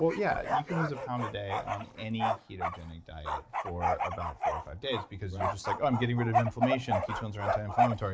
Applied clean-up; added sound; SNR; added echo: none; Bark; 0 dB; none.